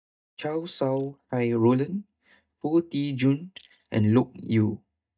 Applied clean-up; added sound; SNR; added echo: neural mask model DeepFilterNet 3.